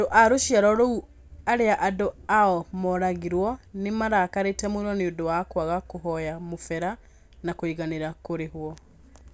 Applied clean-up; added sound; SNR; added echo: none; none; none; none.